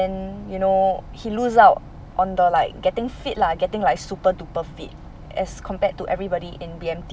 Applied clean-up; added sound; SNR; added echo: none; none; none; none.